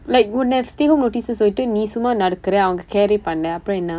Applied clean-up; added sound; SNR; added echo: none; none; none; none.